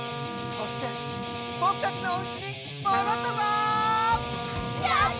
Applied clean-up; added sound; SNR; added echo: none; Guitar + Trumpet; 4 dB; none.